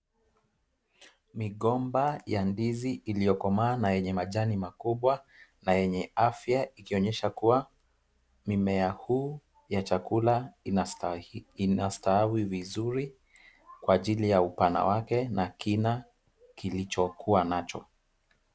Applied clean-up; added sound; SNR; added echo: none; none; none; none.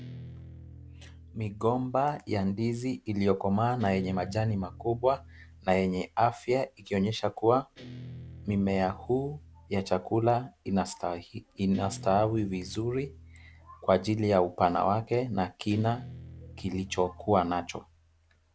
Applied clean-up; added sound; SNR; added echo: none; Guitar; 19 dB; none.